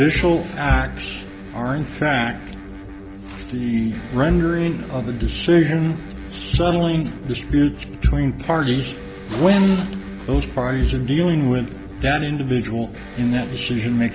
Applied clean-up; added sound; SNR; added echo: none; Electric guitar + Zipper (clothing); 15 dB; none.